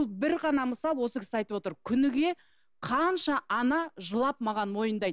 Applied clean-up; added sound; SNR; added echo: none; none; none; none.